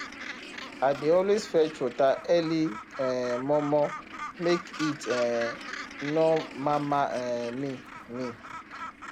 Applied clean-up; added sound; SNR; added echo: none; Gull, seagull; 12 dB; none.